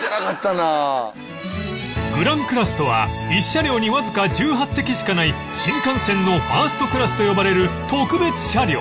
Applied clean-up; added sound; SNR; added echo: none; Trumpet; 12 dB; none.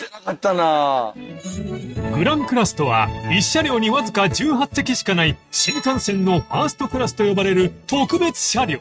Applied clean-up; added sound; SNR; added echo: neural mask model RNNoise.